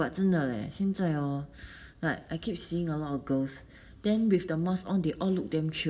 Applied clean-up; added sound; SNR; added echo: none; none; none; reverberation time 1.0 s.